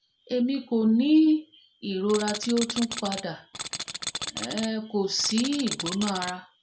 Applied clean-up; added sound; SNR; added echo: none; Tools; 3 dB; none.